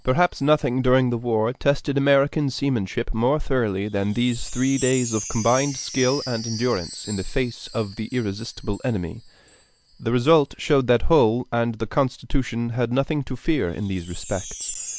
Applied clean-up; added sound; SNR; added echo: none; Wind chime; 16 dB; none.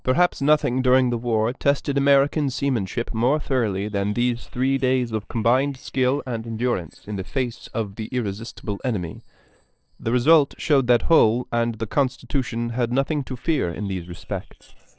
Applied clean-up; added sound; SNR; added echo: neural separator model SepFormer DNS4.